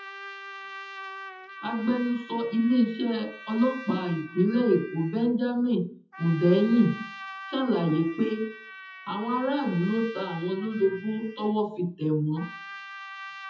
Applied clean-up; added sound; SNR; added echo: classical method WPE with log-MMSE.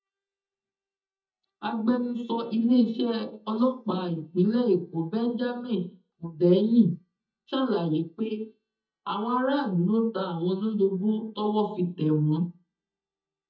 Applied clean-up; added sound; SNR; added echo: neural mask model DeepFilterNet 3.